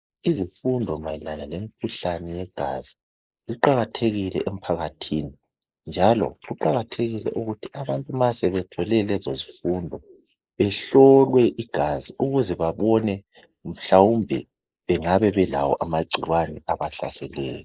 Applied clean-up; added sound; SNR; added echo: neural mask model Resemble Enhance denoiser.